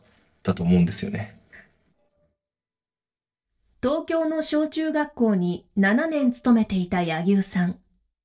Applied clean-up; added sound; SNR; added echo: neural separator model SepFormer DNS4.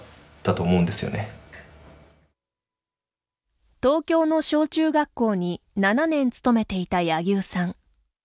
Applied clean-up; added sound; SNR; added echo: none; none; none; none.